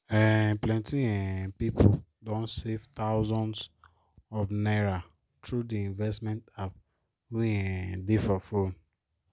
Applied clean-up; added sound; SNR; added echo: none; none; none; none.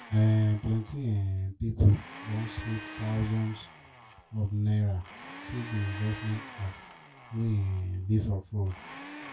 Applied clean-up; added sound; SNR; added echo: none; Domestic sounds, home sounds; 17 dB; reverberation time 0.1 s.